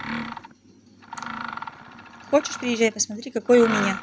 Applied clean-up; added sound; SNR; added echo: none; Mechanisms; 9 dB; none.